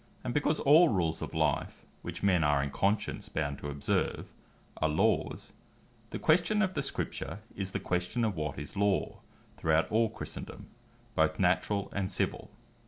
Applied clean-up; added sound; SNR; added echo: none; none; none; none.